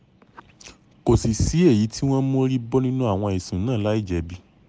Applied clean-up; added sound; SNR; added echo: none; none; none; none.